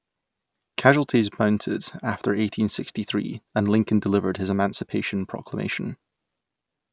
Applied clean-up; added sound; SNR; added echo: none; none; none; none.